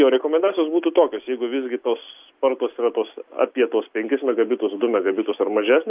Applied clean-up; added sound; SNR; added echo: none; none; none; none.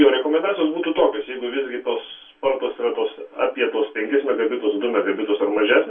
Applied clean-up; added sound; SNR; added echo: none; none; none; reverberation time 0.2 s.